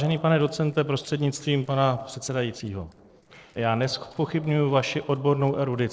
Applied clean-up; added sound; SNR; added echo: neural separator model SepFormer DNS4.